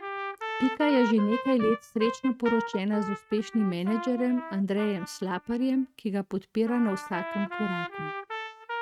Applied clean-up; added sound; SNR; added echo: neural mask model RNNoise.